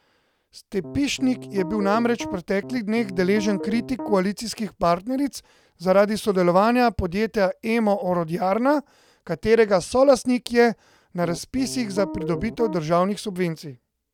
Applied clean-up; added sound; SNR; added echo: none; Piano; 12 dB; none.